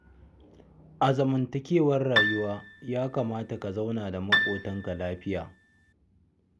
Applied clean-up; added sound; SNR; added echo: none; Piano; 2 dB; none.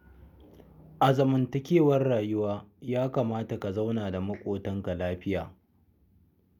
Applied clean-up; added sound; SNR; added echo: none; none; none; none.